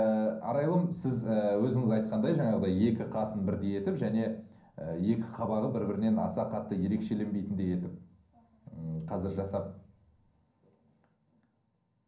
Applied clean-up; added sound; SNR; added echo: none; none; none; reverberation time 0.6 s.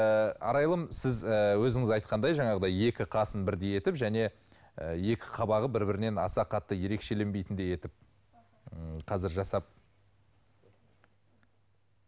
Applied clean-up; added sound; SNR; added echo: none; none; none; none.